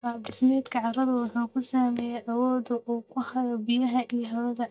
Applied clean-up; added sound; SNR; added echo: neural mask model DeepFilterNet 3.